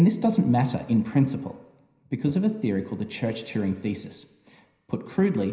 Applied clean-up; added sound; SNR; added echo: none; none; none; reverberation time 0.9 s.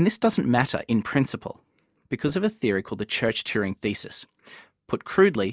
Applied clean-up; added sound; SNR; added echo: none; none; none; none.